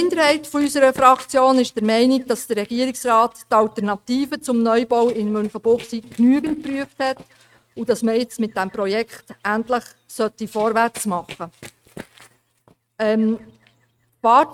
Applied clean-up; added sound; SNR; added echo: neural mask model RNNoise.